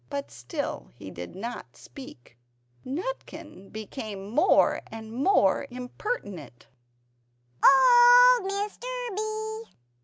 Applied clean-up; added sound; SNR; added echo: none; none; none; none.